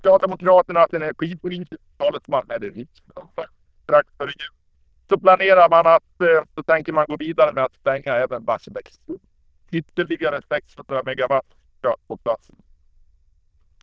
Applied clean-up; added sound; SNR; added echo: neural diffusion model UNIVERSE++.